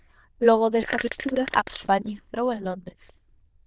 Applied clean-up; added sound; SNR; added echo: neural diffusion model UNIVERSE++.